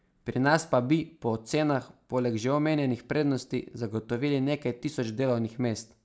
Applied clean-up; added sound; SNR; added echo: none; none; none; none.